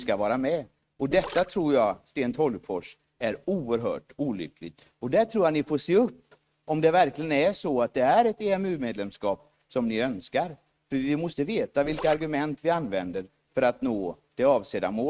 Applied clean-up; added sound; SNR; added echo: neural mask model RNNoise.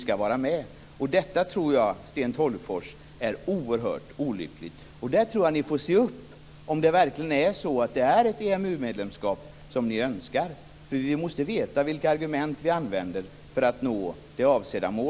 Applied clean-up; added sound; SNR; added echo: none; none; none; none.